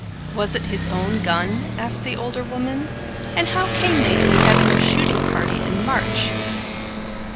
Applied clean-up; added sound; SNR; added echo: none; Motorcycle; -4 dB; none.